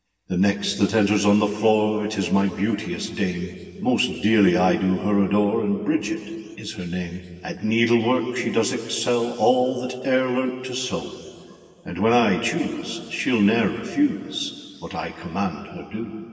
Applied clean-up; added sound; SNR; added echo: none; none; none; reverberation time 2.4 s.